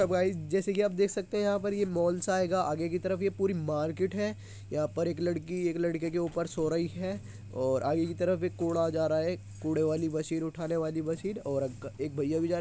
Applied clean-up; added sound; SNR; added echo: none; none; none; none.